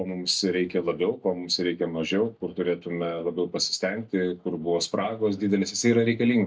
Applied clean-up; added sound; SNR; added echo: neural mask model DeepFilterNet 3.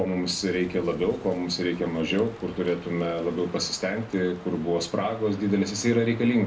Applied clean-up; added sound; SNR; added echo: none; Crow; 19 dB; reverberation time 0.3 s.